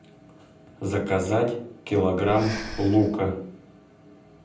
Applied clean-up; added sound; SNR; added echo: none; Breathing; 14 dB; reverberation time 0.6 s.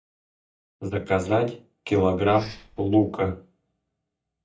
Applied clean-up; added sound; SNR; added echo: neural mask model DeepFilterNet 3.